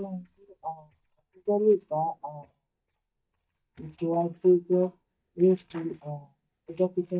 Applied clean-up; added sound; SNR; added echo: neural mask model DeepFilterNet 3.